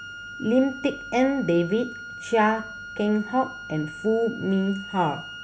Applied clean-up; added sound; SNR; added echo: none; Wind instrument, woodwind instrument; 13 dB; none.